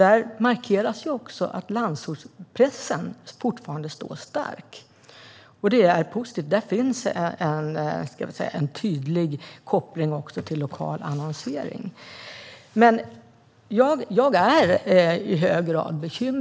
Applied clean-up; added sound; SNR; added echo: none; none; none; none.